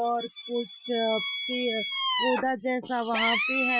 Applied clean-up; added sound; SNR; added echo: classical method Wiener filter.